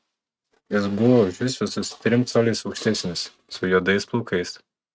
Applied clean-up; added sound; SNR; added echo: neural mask model RNNoise.